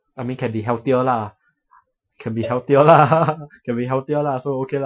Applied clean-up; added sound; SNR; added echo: classical method Wiener filter.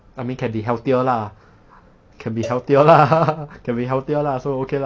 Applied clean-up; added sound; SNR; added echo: none; Cowbell; 20 dB; none.